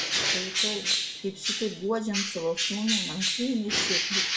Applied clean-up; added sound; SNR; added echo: none; Bird; -3 dB; reverberation time 0.2 s.